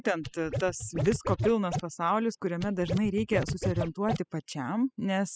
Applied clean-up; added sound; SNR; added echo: classical method spectral subtraction.